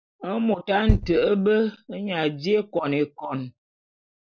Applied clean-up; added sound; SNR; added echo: neural separator model SepFormer DNS4.